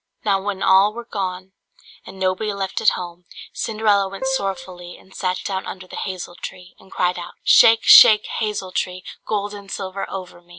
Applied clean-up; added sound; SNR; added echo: none; Keyboard (musical); 6 dB; none.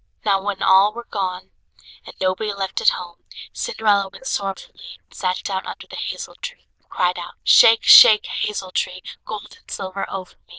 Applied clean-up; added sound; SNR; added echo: neural diffusion model UNIVERSE++.